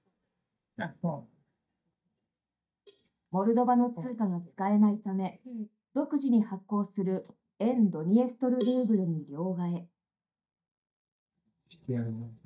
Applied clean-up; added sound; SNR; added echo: neural mask model DeepFilterNet 3.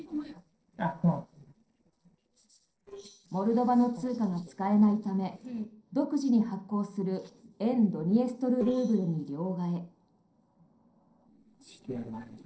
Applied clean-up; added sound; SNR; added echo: neural separator model SepFormer DNS4.